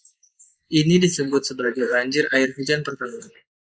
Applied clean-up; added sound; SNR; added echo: neural mask model Resemble Enhance denoiser.